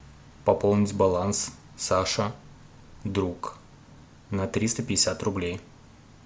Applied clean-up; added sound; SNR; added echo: none; none; none; none.